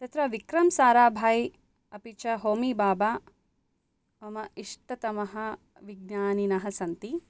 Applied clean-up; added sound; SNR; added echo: none; none; none; none.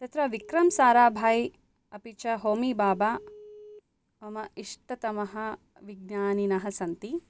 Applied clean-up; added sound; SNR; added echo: none; Telephone; 19 dB; none.